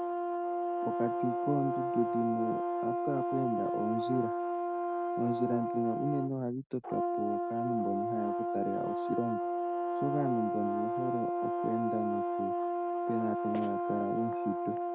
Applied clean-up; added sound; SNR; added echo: none; Brass instrument; -3 dB; none.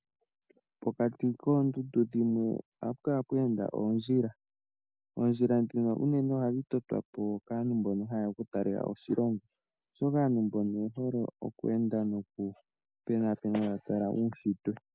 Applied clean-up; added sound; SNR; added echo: none; none; none; none.